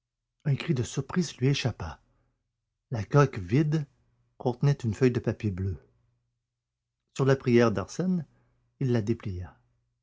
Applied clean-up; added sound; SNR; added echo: none; none; none; none.